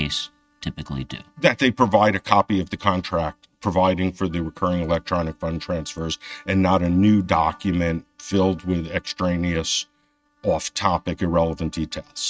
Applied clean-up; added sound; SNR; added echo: neural mask model RNNoise.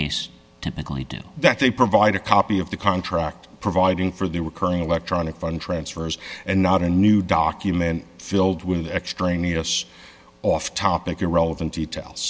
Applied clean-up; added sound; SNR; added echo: none; none; none; none.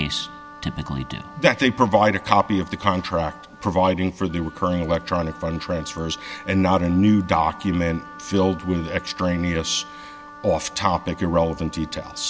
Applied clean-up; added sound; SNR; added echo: none; Wind instrument, woodwind instrument; 18 dB; none.